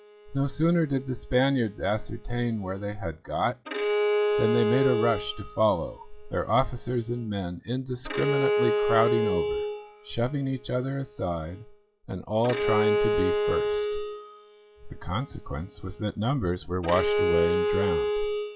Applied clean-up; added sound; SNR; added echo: classical method log-MMSE.